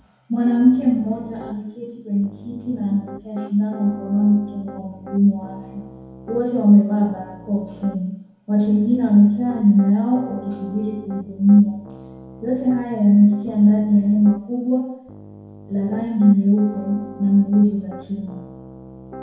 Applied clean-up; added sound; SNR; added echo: none; Piano; 19 dB; reverberation time 1.9 s.